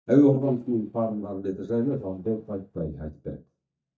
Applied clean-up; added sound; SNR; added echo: neural mask model DeepFilterNet 3.